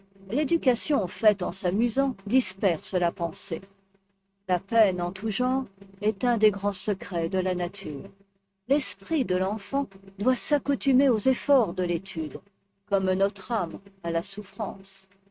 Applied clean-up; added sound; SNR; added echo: neural mask model RNNoise.